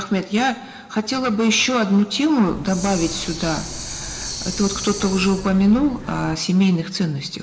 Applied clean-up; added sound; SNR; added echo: none; Hiss; 10 dB; reverberation time 1.6 s.